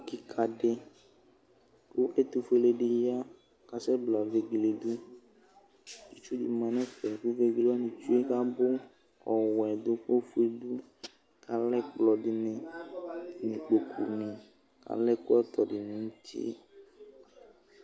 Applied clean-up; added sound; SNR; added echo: none; none; none; none.